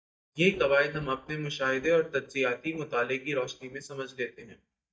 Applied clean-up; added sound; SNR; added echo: neural mask model DeepFilterNet 3.